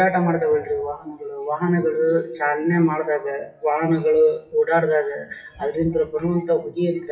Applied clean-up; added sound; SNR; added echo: classical method WPE with log-MMSE.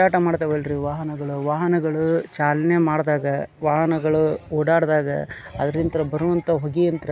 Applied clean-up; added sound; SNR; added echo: none; none; none; none.